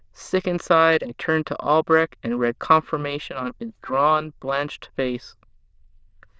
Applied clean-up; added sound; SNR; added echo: neural diffusion model UNIVERSE++.